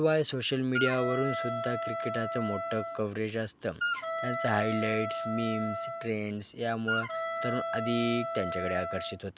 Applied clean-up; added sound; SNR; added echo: none; Wind instrument, woodwind instrument; 3 dB; none.